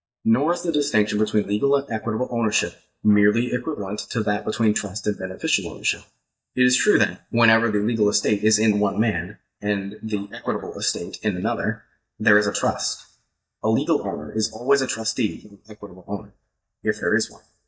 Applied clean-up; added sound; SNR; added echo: neural mask model DeepFilterNet 3.